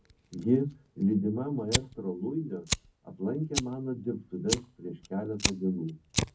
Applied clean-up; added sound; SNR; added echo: none; Fire; 4 dB; reverberation time 0.3 s.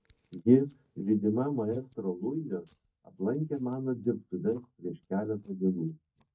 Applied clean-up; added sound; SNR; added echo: neural mask model DeepFilterNet 3.